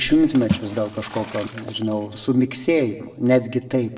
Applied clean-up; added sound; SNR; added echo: none; Water / Splash, splatter; 10 dB; reverberation time 0.9 s.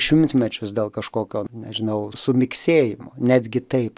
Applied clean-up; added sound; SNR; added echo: none; none; none; none.